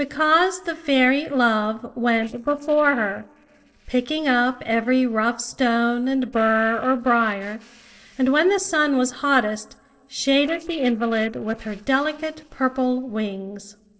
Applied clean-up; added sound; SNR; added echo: neural separator model SepFormer DNS4.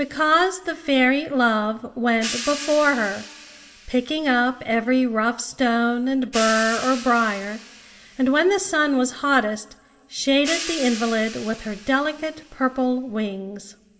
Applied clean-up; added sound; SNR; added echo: none; Hi-hat; 15 dB; reverberation time 1.0 s.